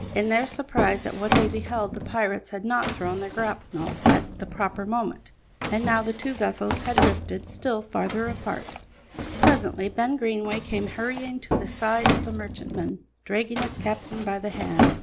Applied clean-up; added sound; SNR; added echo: none; Drawer open or close; 1 dB; none.